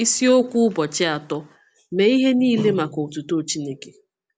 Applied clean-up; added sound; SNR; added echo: none; none; none; none.